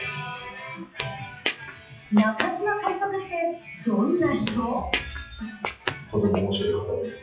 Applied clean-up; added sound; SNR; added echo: classical method WPE with log-MMSE.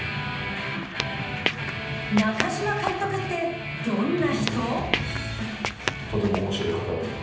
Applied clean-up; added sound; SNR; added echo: none; Squeak / Walk, footsteps; 6 dB; reverberation time 0.9 s.